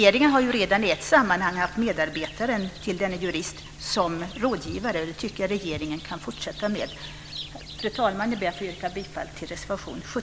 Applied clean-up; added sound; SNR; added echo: none; Thump, thud + Chirp, tweet; 18 dB; none.